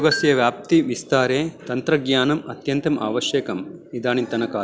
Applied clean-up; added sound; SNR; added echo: none; Marimba, xylophone; 12 dB; none.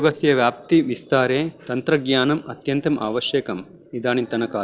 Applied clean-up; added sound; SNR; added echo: neural separator model SepFormer DNS4.